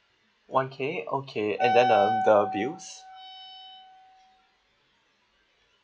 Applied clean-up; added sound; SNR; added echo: classical method log-MMSE.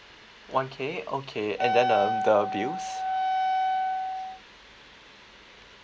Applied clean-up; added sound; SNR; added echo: none; Wind instrument, woodwind instrument; -3 dB; none.